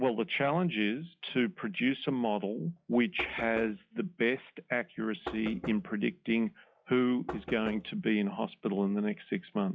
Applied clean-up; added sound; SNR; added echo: classical method log-MMSE.